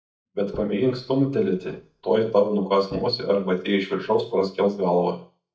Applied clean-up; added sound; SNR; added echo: neural mask model DeepFilterNet 3.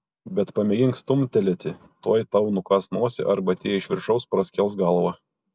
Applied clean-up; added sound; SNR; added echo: none; none; none; none.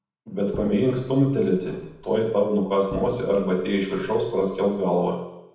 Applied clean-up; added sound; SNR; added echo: none; Explosion; 18 dB; reverberation time 0.8 s.